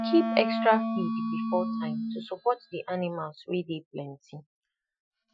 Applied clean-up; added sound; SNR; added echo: classical method Wiener filter.